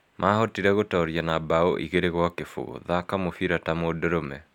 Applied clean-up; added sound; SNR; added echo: none; none; none; none.